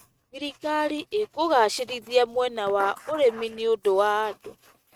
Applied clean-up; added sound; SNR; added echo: neural mask model RNNoise.